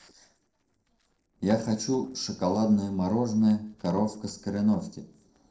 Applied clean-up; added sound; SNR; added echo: neural separator model SepFormer DNS4.